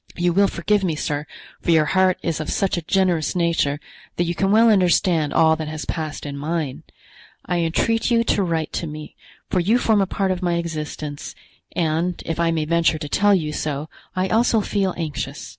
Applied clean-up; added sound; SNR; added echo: none; none; none; none.